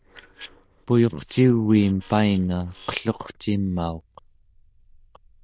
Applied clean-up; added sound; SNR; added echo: neural diffusion model UNIVERSE++.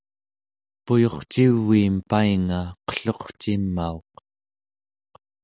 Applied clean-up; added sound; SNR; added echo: none; none; none; none.